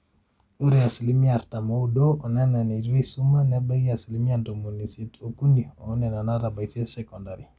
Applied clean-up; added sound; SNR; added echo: none; none; none; none.